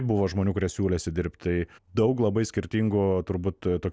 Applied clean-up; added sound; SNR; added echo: none; none; none; none.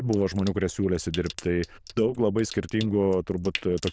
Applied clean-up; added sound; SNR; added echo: neural diffusion model UNIVERSE++.